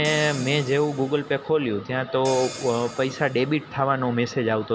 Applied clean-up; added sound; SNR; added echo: none; Hi-hat; 17 dB; none.